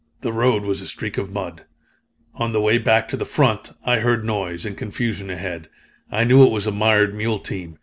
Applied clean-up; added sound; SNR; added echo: none; none; none; none.